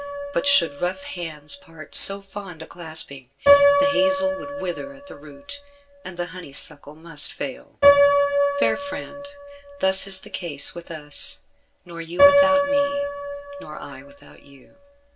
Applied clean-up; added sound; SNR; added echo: none; Piano; -4 dB; reverberation time 0.2 s.